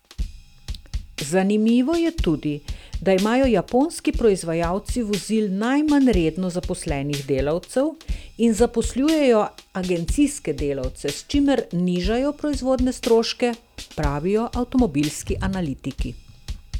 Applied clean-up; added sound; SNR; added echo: none; Drum / Drum kit; 11 dB; none.